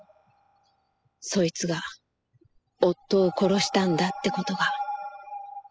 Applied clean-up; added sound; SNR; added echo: classical method spectral subtraction.